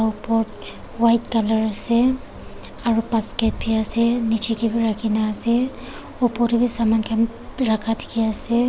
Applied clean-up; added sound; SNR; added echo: none; none; none; none.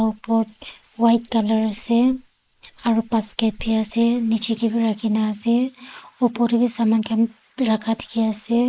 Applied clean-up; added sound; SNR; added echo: neural mask model Resemble Enhance denoiser.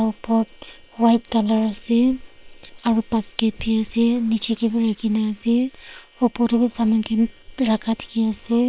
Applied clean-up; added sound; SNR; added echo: neural separator model SepFormer WHAM!.